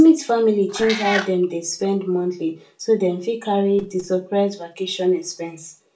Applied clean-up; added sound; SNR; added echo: none; Meow; 6 dB; reverberation time 0.2 s.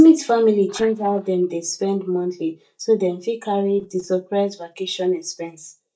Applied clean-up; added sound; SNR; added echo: neural mask model DeepFilterNet 3.